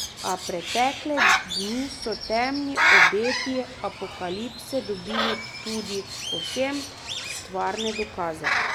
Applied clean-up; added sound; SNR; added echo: none; Bird; -3 dB; none.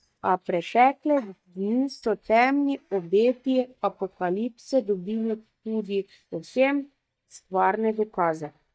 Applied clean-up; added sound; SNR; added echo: neural mask model DeepFilterNet 3.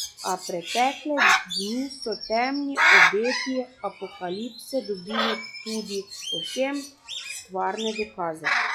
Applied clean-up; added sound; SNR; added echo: classical method log-MMSE.